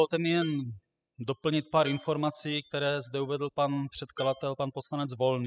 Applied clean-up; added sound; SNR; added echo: classical method spectral subtraction.